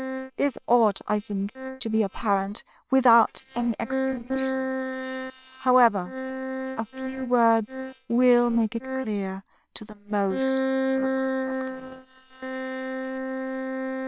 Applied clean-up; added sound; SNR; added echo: neural separator model SepFormer WHAM!.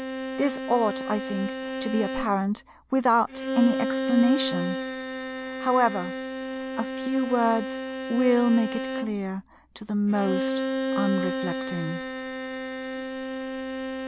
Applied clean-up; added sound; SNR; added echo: none; Bowed string instrument; 4 dB; none.